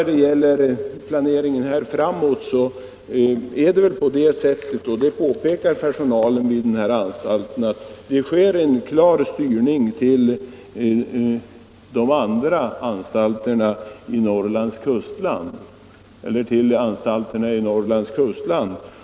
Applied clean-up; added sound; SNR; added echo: none; none; none; none.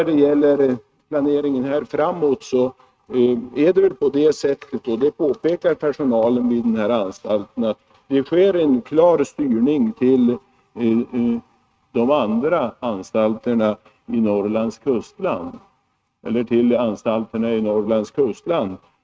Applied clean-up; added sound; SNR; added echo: neural mask model RNNoise.